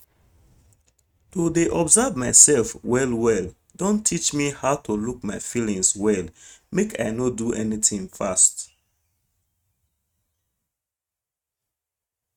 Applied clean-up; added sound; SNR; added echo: neural mask model RNNoise.